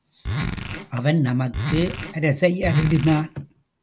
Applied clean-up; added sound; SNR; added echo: none; Zipper (clothing); 7 dB; none.